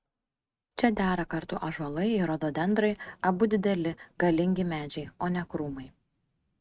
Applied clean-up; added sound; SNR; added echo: neural mask model RNNoise.